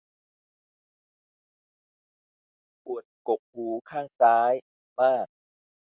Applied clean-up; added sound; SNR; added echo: none; none; none; none.